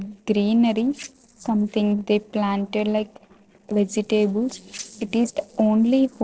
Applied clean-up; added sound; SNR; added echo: neural separator model SepFormer DNS4.